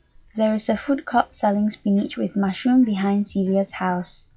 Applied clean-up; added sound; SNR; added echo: classical method log-MMSE.